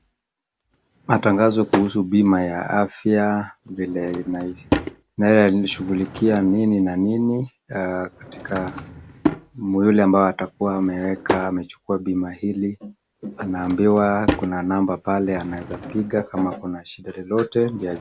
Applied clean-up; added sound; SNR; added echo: none; Drawer open or close / Wood; 11 dB; none.